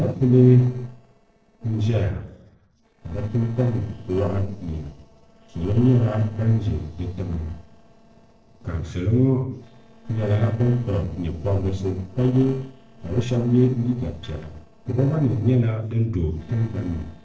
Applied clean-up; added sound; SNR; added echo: neural separator model SepFormer DNS4.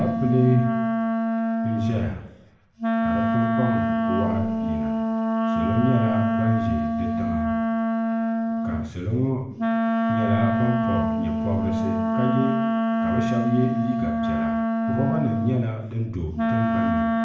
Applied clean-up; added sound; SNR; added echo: none; Wind instrument, woodwind instrument; -3 dB; reverberation time 0.8 s.